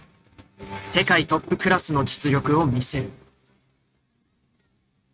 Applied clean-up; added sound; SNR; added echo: neural mask model RNNoise.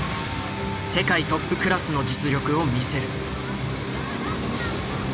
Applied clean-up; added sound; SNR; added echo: none; none; none; none.